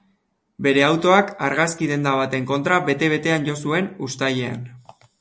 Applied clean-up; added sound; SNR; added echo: none; none; none; none.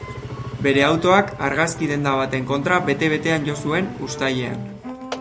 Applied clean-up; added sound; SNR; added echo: none; Engine; 11 dB; none.